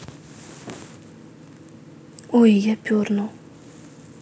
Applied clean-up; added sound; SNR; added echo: none; none; none; none.